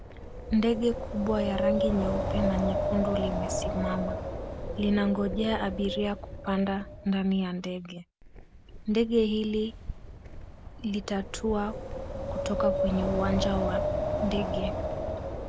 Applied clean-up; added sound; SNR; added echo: none; Wind; 2 dB; none.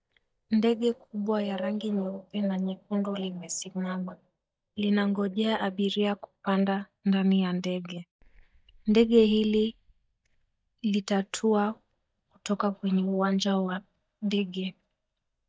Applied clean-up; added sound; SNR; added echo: neural mask model DeepFilterNet 3.